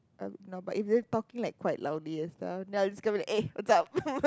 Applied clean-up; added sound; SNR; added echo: none; none; none; none.